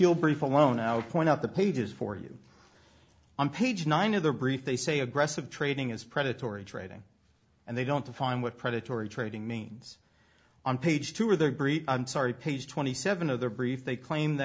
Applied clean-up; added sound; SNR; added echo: none; none; none; none.